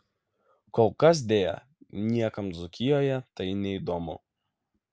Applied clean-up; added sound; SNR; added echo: none; none; none; none.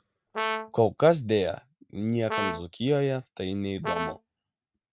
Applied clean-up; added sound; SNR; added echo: neural mask model RNNoise.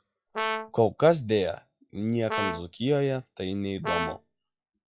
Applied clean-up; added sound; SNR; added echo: classical method log-MMSE.